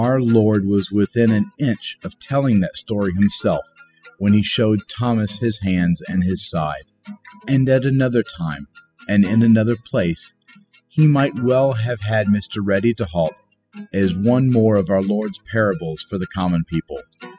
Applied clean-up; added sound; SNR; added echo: classical method spectral subtraction.